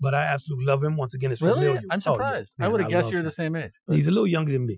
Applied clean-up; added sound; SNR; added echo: classical method Wiener filter.